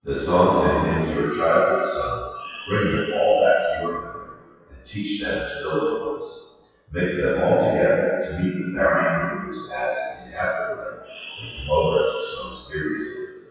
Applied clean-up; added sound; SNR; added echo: classical method WPE with log-MMSE.